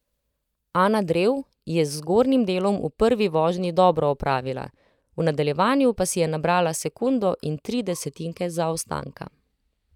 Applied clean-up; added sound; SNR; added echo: neural mask model DeepFilterNet 3.